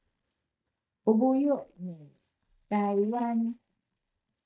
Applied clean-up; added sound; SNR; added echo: neural mask model DeepFilterNet 3.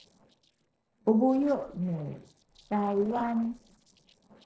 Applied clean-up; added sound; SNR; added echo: neural separator model SepFormer DNS4.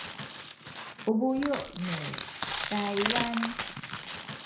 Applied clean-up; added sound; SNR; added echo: none; Crushing; 0 dB; reverberation time 0.5 s.